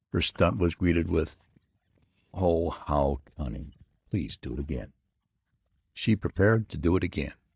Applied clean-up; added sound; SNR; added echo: neural mask model DeepFilterNet 3.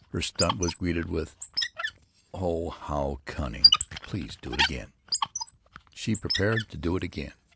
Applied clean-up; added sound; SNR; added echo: none; Squeak; -1 dB; none.